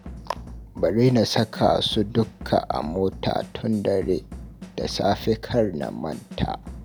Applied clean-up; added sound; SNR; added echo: none; Drum / Drum kit; 15 dB; none.